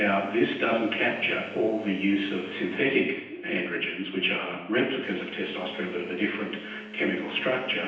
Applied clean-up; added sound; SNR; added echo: none; Boat, Water vehicle; 18 dB; reverberation time 0.9 s.